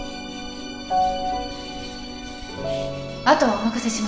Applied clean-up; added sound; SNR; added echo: none; Bird; 15 dB; reverberation time 1.7 s.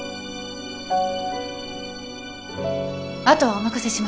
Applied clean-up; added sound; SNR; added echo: none; none; none; none.